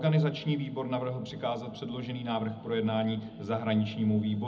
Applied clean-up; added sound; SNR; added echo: none; none; none; reverberation time 0.4 s.